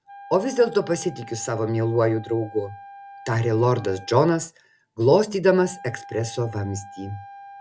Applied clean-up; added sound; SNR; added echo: none; Wind instrument, woodwind instrument; 19 dB; none.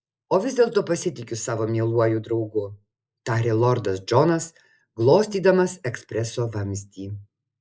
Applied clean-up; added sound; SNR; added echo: neural mask model Resemble Enhance denoiser.